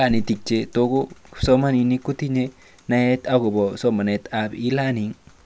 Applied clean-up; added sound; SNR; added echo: none; none; none; none.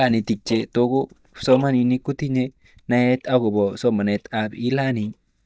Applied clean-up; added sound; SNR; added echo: neural mask model DeepFilterNet 3.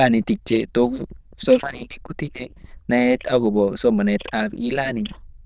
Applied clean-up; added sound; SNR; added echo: neural diffusion model UNIVERSE++.